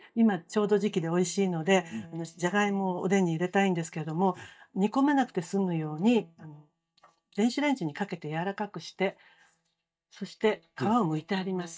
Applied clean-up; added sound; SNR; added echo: neural mask model DeepFilterNet 3.